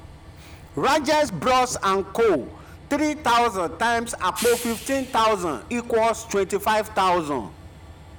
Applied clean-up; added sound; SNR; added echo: none; Train; 17 dB; none.